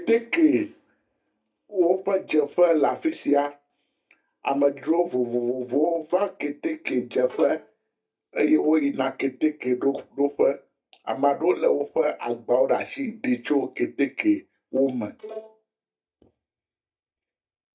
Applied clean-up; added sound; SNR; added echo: neural mask model DeepFilterNet 3.